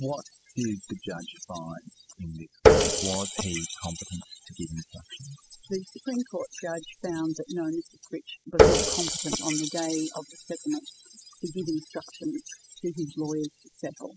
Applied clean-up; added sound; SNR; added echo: classical method spectral subtraction.